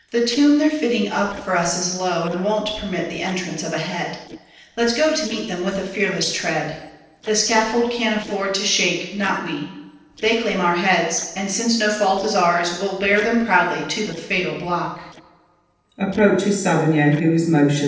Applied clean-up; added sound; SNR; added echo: neural separator model SepFormer DNS4.